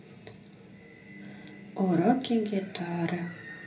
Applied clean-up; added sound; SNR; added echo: none; none; none; reverberation time 0.3 s.